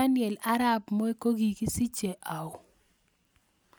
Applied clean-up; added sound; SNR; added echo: none; none; none; none.